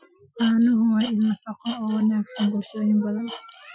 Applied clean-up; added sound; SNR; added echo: classical method Wiener filter.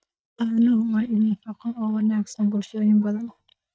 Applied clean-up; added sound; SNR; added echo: neural mask model DeepFilterNet 3.